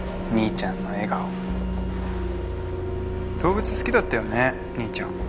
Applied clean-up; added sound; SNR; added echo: none; none; none; none.